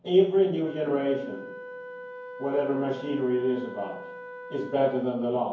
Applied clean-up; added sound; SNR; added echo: none; Wind instrument, woodwind instrument; 14 dB; reverberation time 0.9 s.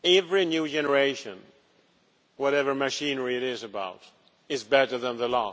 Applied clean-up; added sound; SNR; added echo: none; none; none; none.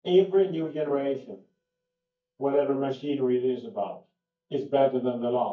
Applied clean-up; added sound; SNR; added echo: neural mask model DeepFilterNet 3.